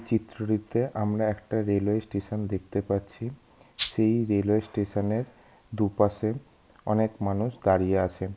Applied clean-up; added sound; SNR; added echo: none; Rattle (instrument); -5 dB; none.